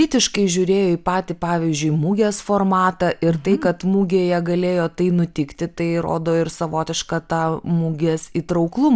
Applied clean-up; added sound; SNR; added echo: none; none; none; none.